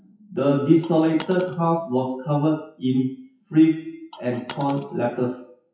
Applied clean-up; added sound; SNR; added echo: classical method WPE with log-MMSE.